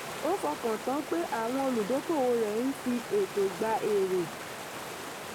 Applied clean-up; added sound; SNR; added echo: none; Water; 9 dB; none.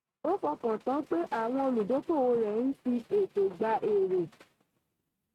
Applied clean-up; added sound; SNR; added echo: neural mask model RNNoise.